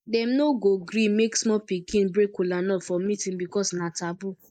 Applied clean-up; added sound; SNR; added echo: neural mask model Resemble Enhance denoiser.